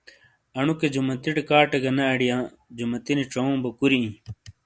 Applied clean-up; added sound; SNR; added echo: none; none; none; none.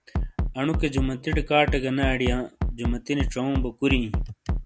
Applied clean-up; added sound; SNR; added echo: none; Bass drum; 1 dB; none.